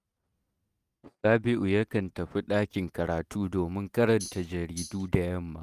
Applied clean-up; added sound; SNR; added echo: neural mask model RNNoise.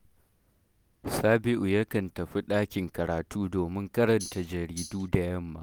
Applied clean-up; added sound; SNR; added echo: none; Tambourine; 13 dB; none.